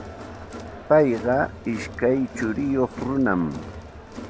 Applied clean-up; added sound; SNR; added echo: none; Crowd; 13 dB; none.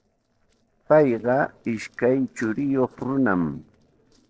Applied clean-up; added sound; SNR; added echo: neural separator model SepFormer DNS4.